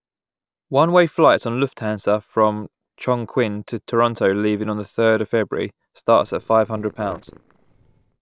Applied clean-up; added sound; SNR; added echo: neural separator model SepFormer DNS4.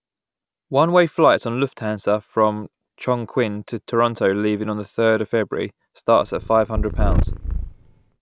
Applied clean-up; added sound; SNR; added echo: none; Purr; 1 dB; none.